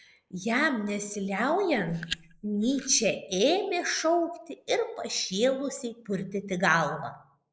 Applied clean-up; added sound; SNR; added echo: neural mask model Resemble Enhance denoiser.